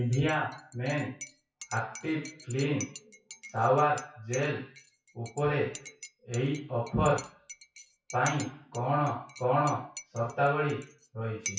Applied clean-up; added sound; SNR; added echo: classical method WPE with log-MMSE.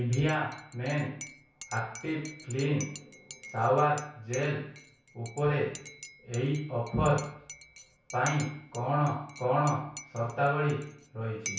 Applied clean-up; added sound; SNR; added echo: none; Cutlery, silverware / Dishes, pots, and pans / Chink, clink; 16 dB; reverberation time 0.6 s.